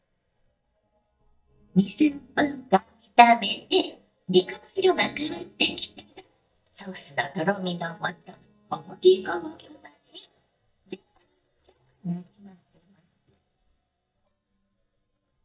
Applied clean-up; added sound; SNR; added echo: neural mask model DeepFilterNet 3.